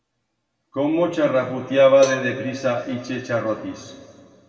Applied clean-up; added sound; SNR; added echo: none; Cowbell; 16 dB; reverberation time 2.0 s.